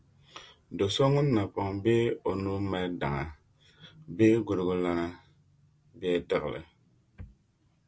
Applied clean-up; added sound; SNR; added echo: none; none; none; none.